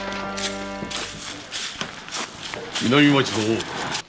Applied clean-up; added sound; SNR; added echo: none; Walk, footsteps; 7 dB; none.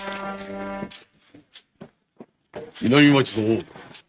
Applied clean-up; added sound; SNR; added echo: neural mask model RNNoise.